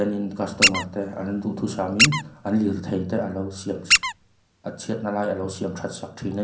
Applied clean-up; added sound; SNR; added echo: none; Squeak; -2 dB; reverberation time 0.6 s.